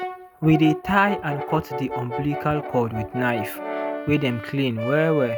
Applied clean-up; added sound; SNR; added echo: none; Brass instrument; 7 dB; none.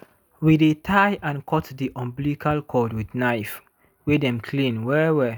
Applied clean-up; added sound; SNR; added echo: none; none; none; none.